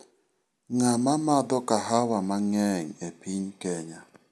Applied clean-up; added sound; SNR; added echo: none; none; none; none.